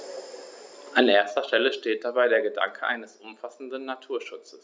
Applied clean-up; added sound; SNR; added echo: none; none; none; none.